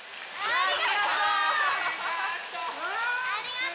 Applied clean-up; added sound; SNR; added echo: none; none; none; none.